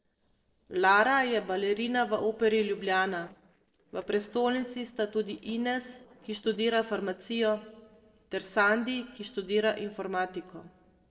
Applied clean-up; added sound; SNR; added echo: neural separator model SepFormer DNS4.